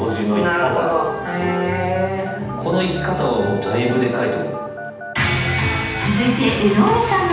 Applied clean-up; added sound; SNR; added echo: none; Telephone; 14 dB; reverberation time 0.9 s.